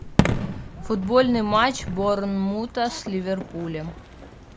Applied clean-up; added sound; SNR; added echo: none; Fireworks; 5 dB; none.